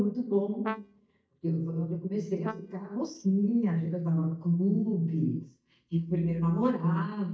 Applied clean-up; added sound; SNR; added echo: neural mask model DeepFilterNet 3.